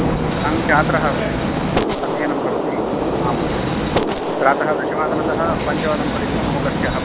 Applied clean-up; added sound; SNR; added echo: none; Gunshot, gunfire; -4 dB; none.